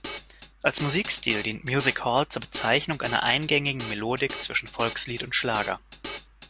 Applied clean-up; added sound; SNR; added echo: none; Drum kit; 13 dB; none.